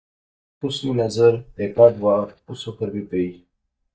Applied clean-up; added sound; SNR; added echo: neural mask model DeepFilterNet 3.